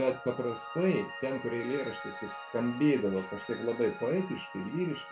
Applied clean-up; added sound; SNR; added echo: none; Piano; 12 dB; reverberation time 0.3 s.